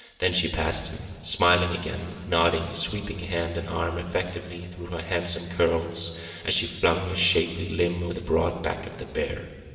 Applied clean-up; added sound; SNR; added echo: none; none; none; reverberation time 2.0 s.